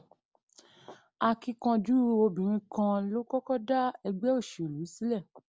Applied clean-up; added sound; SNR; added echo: none; none; none; none.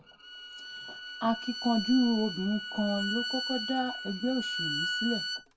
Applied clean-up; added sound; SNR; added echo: none; Bowed string instrument; 5 dB; reverberation time 0.2 s.